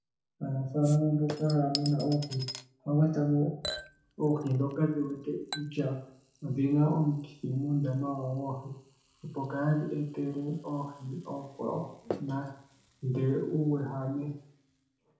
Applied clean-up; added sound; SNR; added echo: none; Chink, clink / Liquid; 16 dB; reverberation time 0.6 s.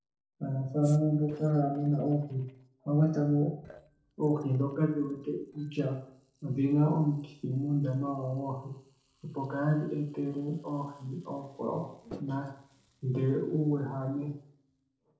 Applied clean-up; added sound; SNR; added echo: neural separator model SepFormer DNS4.